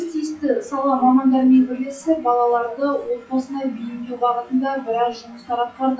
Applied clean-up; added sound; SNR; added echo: classical method WPE with log-MMSE.